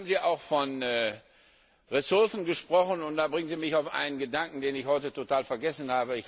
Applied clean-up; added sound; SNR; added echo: none; none; none; none.